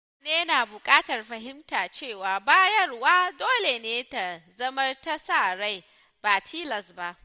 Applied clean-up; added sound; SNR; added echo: none; none; none; none.